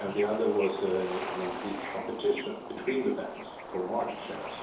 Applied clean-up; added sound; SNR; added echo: none; Bird / Ocean; 9 dB; reverberation time 2.8 s.